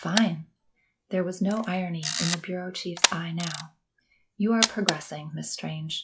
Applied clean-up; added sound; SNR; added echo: classical method log-MMSE.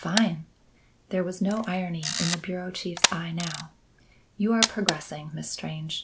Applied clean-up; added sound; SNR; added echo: none; Camera; 3 dB; none.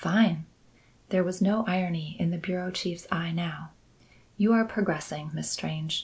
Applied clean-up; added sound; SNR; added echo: none; none; none; none.